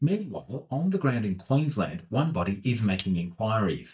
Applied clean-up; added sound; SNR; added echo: neural mask model DeepFilterNet 3.